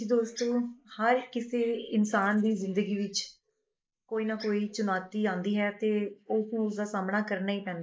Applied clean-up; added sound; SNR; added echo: neural mask model Resemble Enhance denoiser.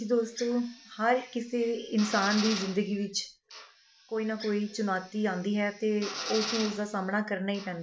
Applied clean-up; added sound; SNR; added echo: none; Drill; 11 dB; none.